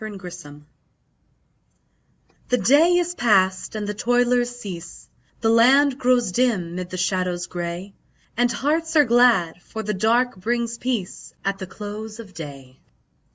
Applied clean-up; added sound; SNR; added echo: none; none; none; none.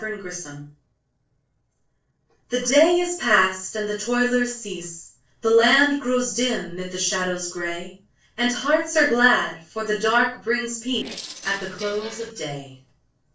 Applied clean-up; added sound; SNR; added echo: neural separator model SepFormer DNS4.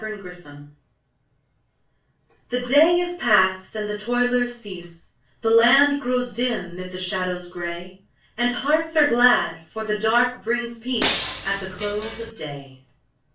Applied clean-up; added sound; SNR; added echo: none; Shatter; 1 dB; reverberation time 0.3 s.